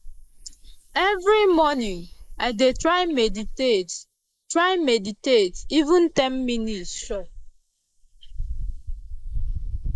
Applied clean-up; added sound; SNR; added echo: neural mask model Resemble Enhance denoiser.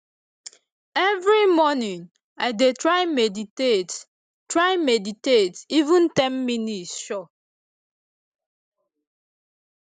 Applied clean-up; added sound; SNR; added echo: none; none; none; none.